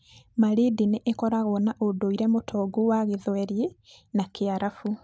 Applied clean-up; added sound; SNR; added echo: none; none; none; none.